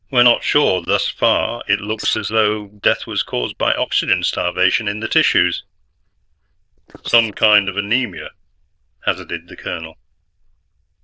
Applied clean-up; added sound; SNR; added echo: neural diffusion model UNIVERSE++.